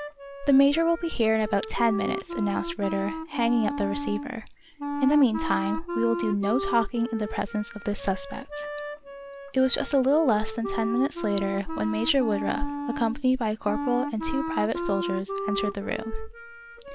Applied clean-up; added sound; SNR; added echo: none; Wind instrument, woodwind instrument; 7 dB; none.